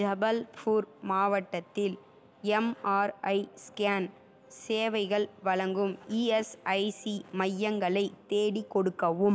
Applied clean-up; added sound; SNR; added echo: none; none; none; none.